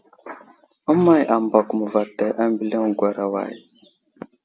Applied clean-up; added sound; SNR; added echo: none; none; none; none.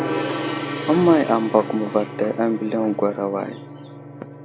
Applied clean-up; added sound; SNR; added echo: none; Gong; 8 dB; none.